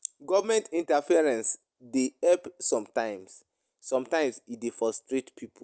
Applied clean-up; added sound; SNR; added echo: none; none; none; none.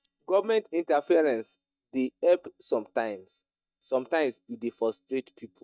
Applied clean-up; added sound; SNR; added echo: neural mask model DeepFilterNet 3.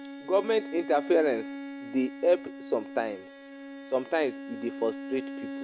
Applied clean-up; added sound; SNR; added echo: none; Bowed string instrument; 11 dB; none.